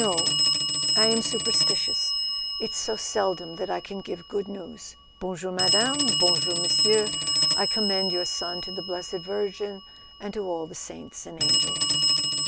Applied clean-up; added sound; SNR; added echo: none; Telephone; -4 dB; none.